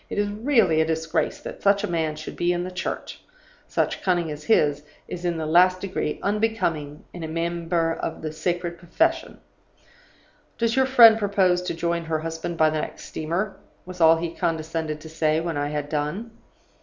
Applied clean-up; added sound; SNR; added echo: none; none; none; none.